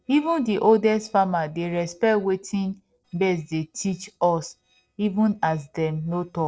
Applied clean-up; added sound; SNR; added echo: neural separator model SepFormer DNS4.